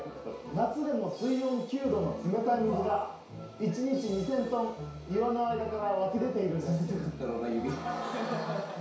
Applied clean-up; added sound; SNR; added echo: none; none; none; reverberation time 0.6 s.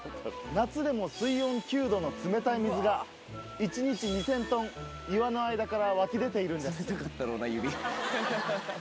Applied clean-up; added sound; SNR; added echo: none; none; none; none.